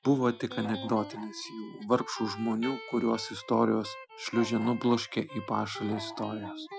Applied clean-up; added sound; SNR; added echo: classical method Wiener filter.